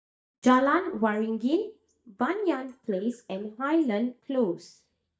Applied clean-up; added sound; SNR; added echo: neural mask model DeepFilterNet 3.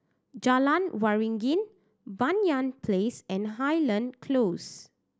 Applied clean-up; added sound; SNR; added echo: none; none; none; none.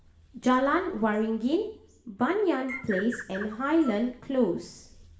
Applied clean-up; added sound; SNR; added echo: none; Bird; 17 dB; reverberation time 0.7 s.